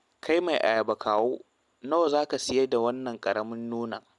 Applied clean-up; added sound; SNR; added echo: none; none; none; none.